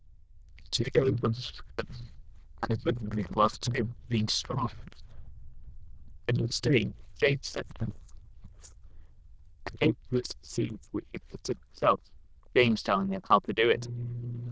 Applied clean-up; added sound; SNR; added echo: neural diffusion model UNIVERSE++.